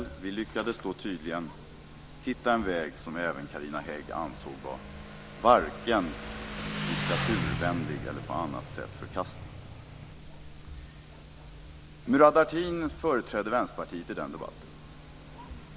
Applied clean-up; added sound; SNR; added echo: none; Motorcycle; 9 dB; none.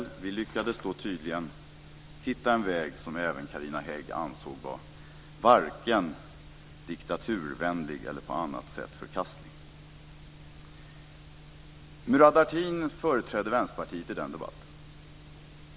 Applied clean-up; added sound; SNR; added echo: none; none; none; none.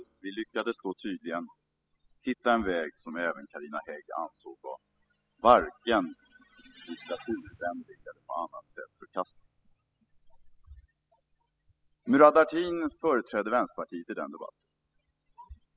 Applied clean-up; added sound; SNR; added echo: classical method spectral subtraction.